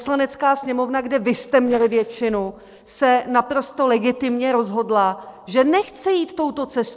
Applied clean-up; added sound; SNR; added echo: neural separator model SepFormer DNS4.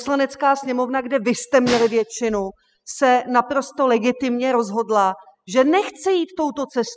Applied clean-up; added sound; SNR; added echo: classical method spectral subtraction.